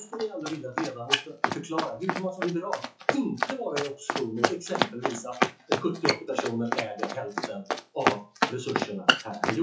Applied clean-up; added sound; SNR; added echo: classical method WPE with log-MMSE.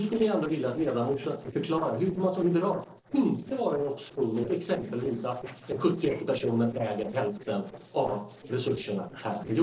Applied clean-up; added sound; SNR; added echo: neural separator model SepFormer DNS4.